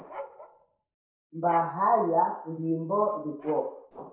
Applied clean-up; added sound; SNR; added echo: neural separator model SepFormer DNS4.